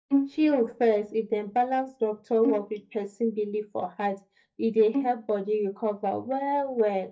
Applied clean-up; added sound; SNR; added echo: neural mask model DeepFilterNet 3.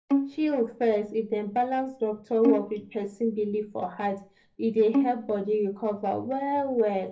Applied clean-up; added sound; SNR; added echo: none; Bowed string instrument; 6 dB; reverberation time 0.3 s.